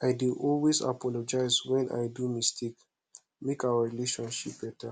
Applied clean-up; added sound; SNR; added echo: none; none; none; none.